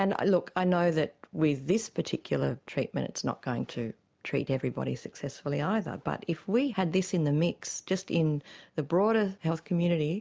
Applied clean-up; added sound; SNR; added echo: none; none; none; none.